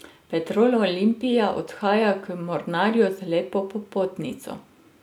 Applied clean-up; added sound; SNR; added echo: none; none; none; none.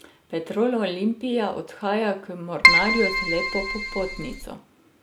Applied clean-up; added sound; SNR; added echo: none; Keyboard (musical); -5 dB; none.